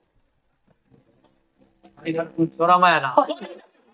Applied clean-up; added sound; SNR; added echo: neural mask model DeepFilterNet 3.